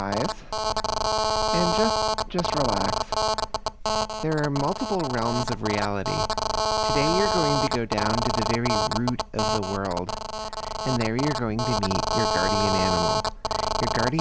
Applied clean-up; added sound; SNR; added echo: none; Telephone; -2 dB; none.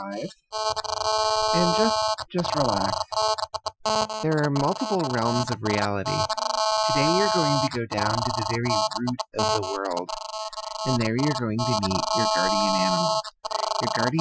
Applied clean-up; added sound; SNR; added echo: classical method Wiener filter.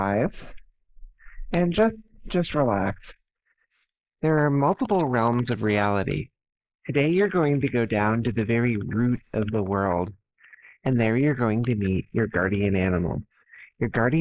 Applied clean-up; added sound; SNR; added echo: neural mask model Resemble Enhance denoiser.